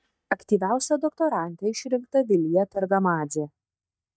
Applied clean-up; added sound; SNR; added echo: neural mask model DeepFilterNet 3.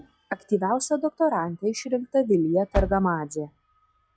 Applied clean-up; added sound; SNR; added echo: classical method log-MMSE.